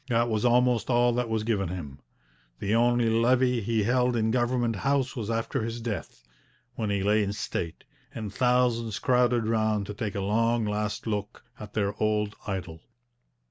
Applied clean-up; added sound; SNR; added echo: none; none; none; none.